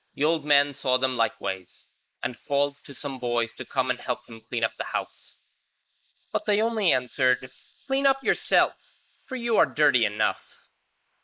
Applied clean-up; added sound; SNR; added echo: neural mask model Resemble Enhance denoiser.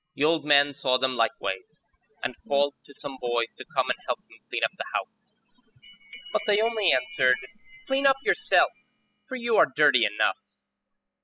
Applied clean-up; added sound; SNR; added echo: classical method spectral subtraction.